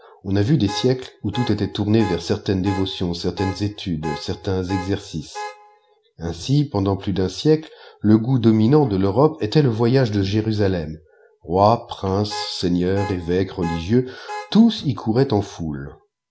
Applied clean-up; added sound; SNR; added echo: none; Alarm / Car; 15 dB; none.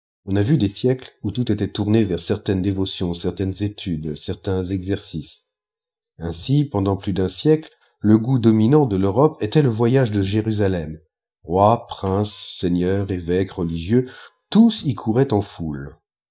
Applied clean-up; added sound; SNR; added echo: neural mask model DeepFilterNet 3.